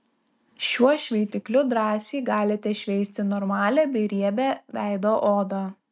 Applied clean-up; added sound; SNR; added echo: none; none; none; none.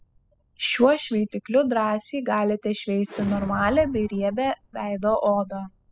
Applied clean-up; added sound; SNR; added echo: classical method spectral subtraction.